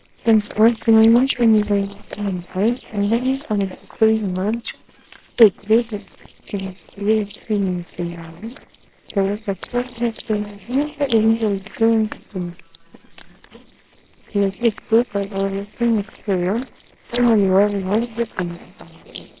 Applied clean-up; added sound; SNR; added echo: neural separator model SepFormer WHAMR!.